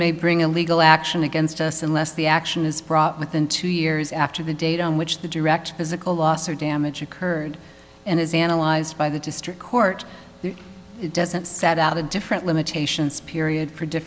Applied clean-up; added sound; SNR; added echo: none; none; none; none.